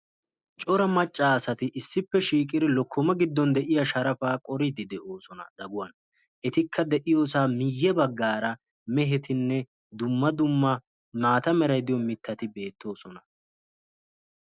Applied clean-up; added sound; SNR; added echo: none; none; none; none.